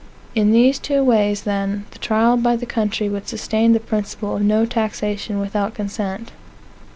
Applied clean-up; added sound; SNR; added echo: none; none; none; none.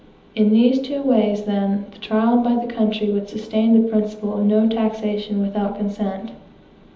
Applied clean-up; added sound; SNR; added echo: none; none; none; reverberation time 1.2 s.